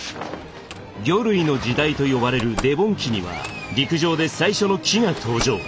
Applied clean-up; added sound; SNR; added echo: none; Slam; 17 dB; none.